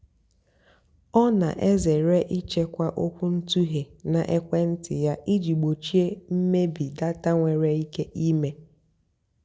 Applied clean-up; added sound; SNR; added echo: none; none; none; none.